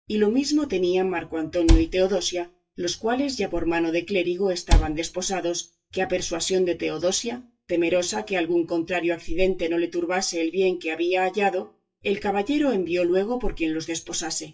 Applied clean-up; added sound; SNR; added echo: classical method WPE with log-MMSE.